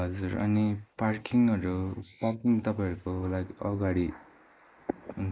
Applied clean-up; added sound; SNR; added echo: neural mask model Resemble Enhance denoiser.